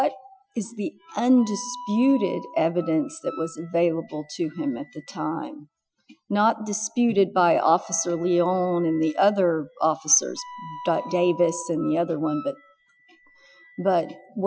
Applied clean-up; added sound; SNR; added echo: classical method Wiener filter.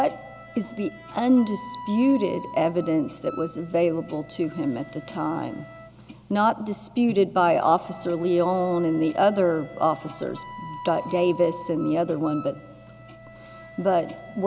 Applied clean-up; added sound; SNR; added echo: none; Wind instrument, woodwind instrument; 18 dB; none.